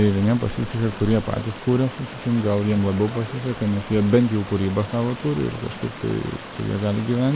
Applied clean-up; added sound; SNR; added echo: none; Stream; 14 dB; none.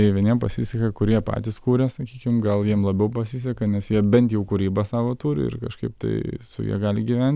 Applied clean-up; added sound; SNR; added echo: none; none; none; none.